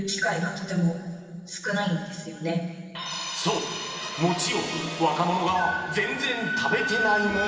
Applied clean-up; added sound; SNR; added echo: none; none; none; reverberation time 2.4 s.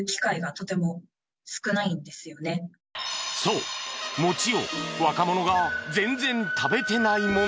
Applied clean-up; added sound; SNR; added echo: none; none; none; none.